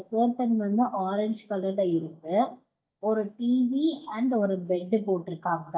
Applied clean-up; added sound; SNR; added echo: neural mask model DeepFilterNet 3.